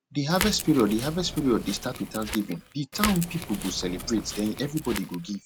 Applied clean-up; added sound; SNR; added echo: none; Crackle; 9 dB; none.